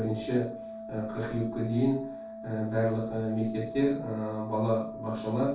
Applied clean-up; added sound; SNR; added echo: none; Organ; 11 dB; reverberation time 0.3 s.